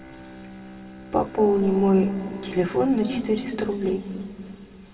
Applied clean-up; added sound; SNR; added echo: none; Bowed string instrument; 19 dB; reverberation time 2.4 s.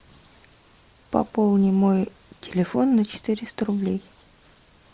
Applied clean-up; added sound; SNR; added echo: none; none; none; none.